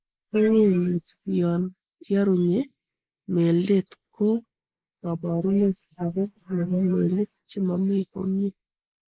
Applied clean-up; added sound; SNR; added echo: neural mask model Resemble Enhance denoiser.